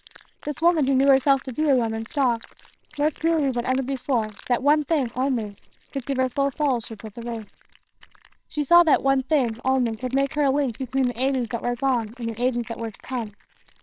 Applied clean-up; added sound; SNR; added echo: neural separator model SepFormer WHAMR!.